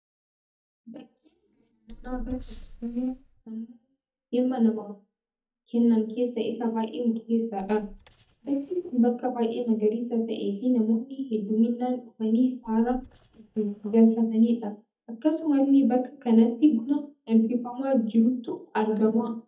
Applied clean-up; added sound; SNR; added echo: neural mask model DeepFilterNet 3.